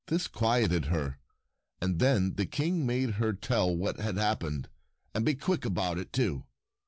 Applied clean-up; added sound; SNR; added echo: none; none; none; none.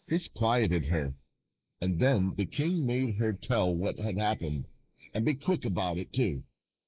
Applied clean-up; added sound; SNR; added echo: neural mask model Resemble Enhance denoiser.